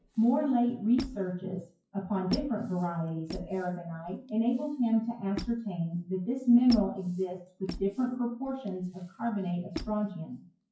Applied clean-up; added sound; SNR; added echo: classical method WPE with log-MMSE.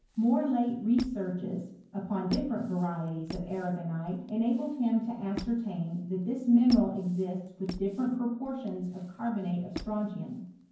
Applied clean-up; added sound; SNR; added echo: none; Squeak; 17 dB; reverberation time 0.9 s.